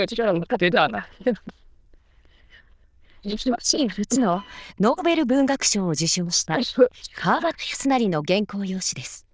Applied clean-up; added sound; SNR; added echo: neural diffusion model UNIVERSE++.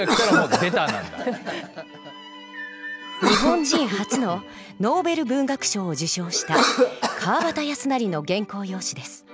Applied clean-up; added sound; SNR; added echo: none; Cough; 2 dB; none.